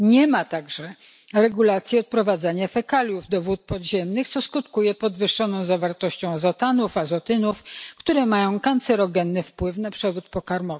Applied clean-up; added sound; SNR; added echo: none; none; none; none.